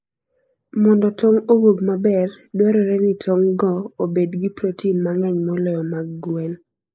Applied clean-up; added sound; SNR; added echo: neural mask model Resemble Enhance denoiser.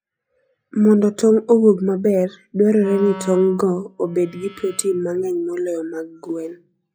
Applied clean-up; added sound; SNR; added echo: classical method log-MMSE.